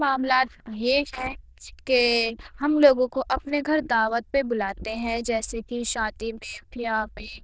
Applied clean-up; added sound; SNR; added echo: neural diffusion model UNIVERSE++.